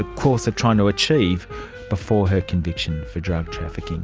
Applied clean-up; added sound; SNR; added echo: none; Wind instrument, woodwind instrument; 18 dB; none.